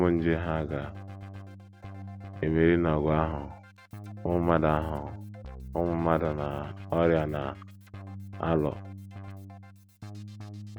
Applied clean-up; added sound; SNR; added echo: none; Keyboard (musical); 12 dB; none.